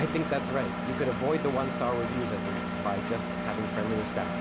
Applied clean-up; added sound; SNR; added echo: none; Engine; 1 dB; none.